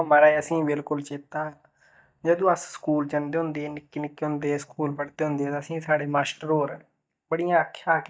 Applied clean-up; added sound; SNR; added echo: neural mask model DeepFilterNet 3.